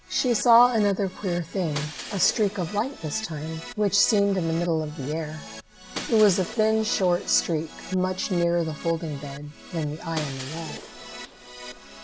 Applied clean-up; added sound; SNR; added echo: none; Keyboard (musical) + Shatter; 14 dB; none.